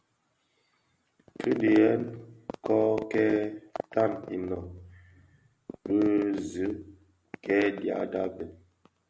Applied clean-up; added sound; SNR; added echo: none; none; none; none.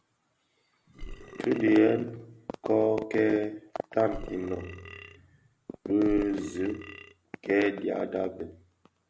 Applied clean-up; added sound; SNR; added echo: none; Burping, eructation; 15 dB; none.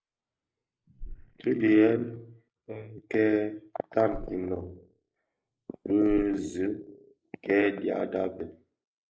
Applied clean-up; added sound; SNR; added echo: neural mask model Resemble Enhance denoiser.